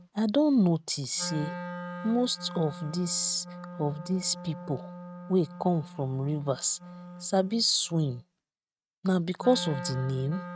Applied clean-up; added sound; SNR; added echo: neural mask model RNNoise.